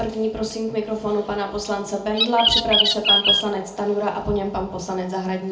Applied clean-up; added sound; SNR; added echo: none; Bird; -5 dB; reverberation time 0.4 s.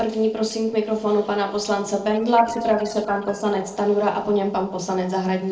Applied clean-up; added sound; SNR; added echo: neural separator model SepFormer DNS4.